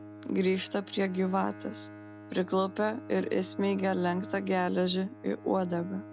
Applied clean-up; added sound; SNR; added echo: none; Bowed string instrument; 15 dB; none.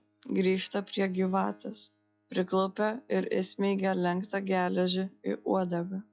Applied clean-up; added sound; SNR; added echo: classical method log-MMSE.